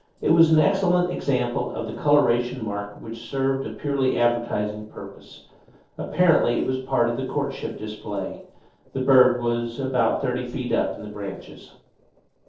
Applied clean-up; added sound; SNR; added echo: neural separator model SepFormer DNS4.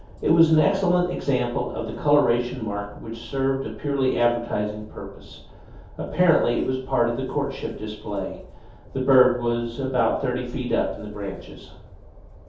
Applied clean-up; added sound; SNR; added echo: none; Train; 20 dB; reverberation time 0.6 s.